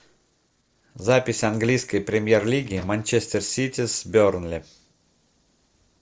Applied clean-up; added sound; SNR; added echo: neural separator model SepFormer DNS4.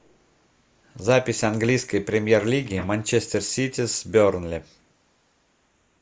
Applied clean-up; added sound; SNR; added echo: neural mask model Resemble Enhance denoiser.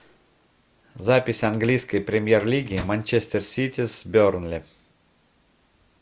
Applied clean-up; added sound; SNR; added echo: none; Microwave oven; 16 dB; none.